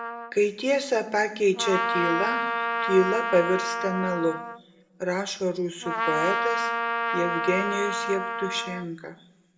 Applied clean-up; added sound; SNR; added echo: none; Trumpet; 2 dB; reverberation time 0.8 s.